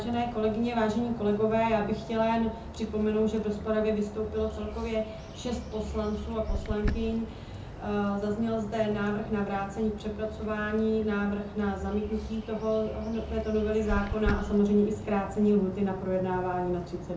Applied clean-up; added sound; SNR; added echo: none; Bird; 9 dB; reverberation time 0.5 s.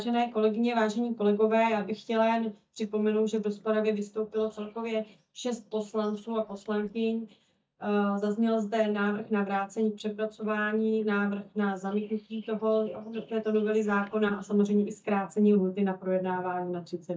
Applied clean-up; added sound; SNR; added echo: neural mask model DeepFilterNet 3.